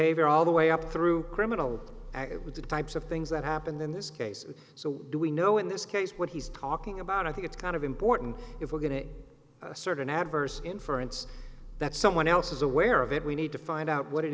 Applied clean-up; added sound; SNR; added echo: none; Growling; 14 dB; none.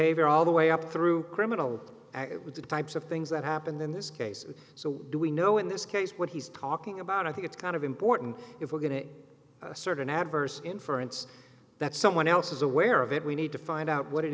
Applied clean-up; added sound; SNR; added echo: none; none; none; none.